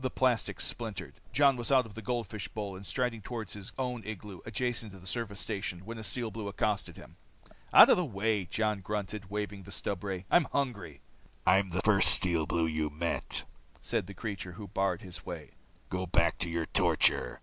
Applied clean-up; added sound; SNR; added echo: none; none; none; none.